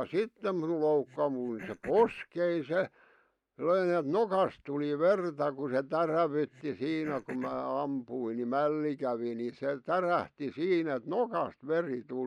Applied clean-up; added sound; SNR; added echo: neural mask model DeepFilterNet 3.